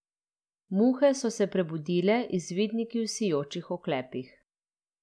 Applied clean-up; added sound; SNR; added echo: none; none; none; none.